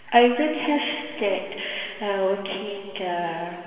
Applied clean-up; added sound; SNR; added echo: none; none; none; reverberation time 2.5 s.